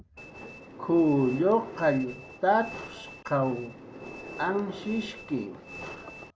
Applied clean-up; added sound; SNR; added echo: none; Train; 13 dB; none.